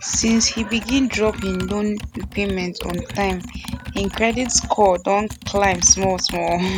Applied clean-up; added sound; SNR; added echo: none; Computer keyboard; 11 dB; none.